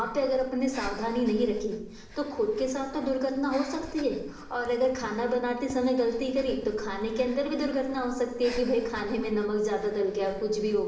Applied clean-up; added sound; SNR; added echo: none; Breathing; 16 dB; reverberation time 0.9 s.